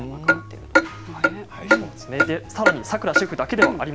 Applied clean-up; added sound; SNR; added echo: none; Clock; -5 dB; none.